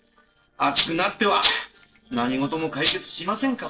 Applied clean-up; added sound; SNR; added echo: neural separator model SepFormer DNS4.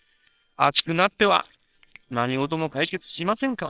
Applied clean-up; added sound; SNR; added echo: neural separator model SepFormer WHAMR!.